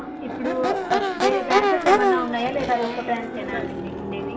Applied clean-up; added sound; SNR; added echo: none; Crowd / Race car, auto racing / Accelerating, revving, vroom; -3 dB; reverberation time 0.6 s.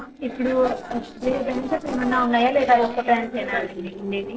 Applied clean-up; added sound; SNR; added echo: neural separator model SepFormer DNS4.